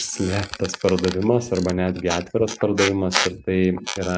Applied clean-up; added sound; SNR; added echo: none; Squeak; 8 dB; none.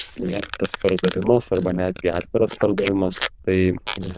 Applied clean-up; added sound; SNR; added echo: neural diffusion model UNIVERSE++.